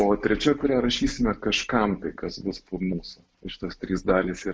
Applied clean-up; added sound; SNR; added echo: none; none; none; none.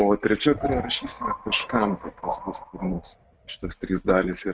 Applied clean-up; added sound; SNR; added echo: neural mask model RNNoise.